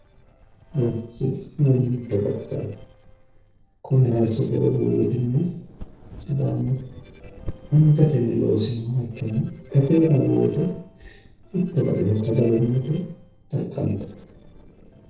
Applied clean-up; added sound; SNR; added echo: neural separator model SepFormer DNS4.